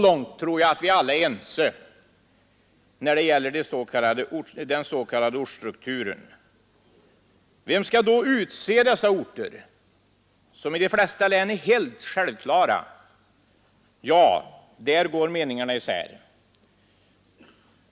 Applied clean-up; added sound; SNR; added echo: none; none; none; none.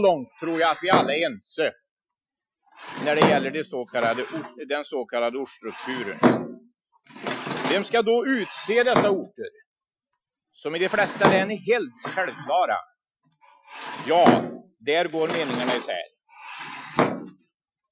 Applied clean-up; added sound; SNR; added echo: classical method Wiener filter.